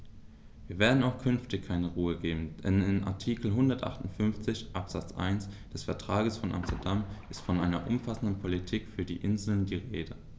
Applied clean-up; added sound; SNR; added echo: none; Splash, splatter; 15 dB; none.